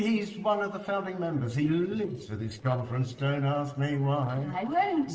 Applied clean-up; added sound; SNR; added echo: neural separator model SepFormer DNS4.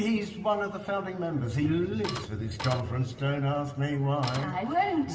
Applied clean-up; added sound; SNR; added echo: none; Printer; 8 dB; reverberation time 2.4 s.